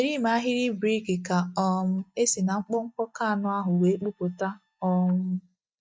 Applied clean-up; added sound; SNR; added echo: neural mask model DeepFilterNet 3.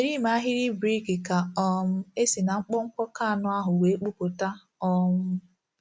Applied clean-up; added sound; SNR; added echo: none; none; none; none.